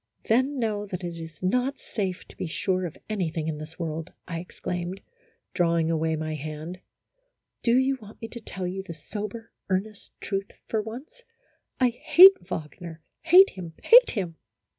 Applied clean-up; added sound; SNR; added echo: none; none; none; none.